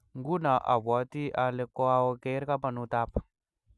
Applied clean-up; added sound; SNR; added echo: none; none; none; none.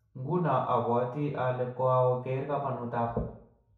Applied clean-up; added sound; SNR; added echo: none; none; none; reverberation time 0.6 s.